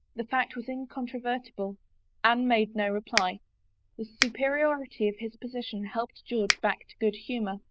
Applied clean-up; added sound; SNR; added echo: neural diffusion model UNIVERSE++.